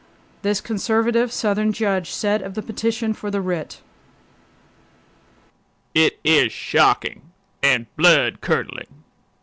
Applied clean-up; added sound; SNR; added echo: none; none; none; none.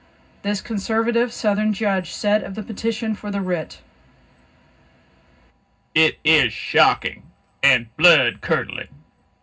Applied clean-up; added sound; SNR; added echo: none; none; none; reverberation time 0.4 s.